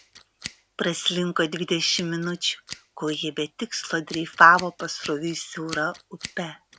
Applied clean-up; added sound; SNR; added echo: none; Scissors; 19 dB; none.